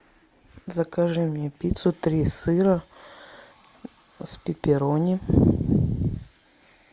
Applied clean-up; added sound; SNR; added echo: none; none; none; none.